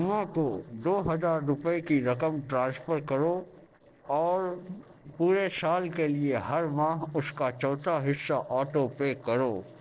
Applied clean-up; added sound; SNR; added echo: neural separator model SepFormer DNS4.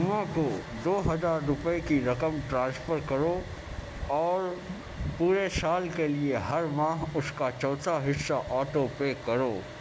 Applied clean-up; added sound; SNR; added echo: none; Domestic sounds, home sounds + Gurgling / Liquid; 18 dB; none.